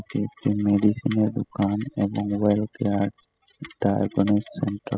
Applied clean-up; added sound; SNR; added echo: classical method spectral subtraction.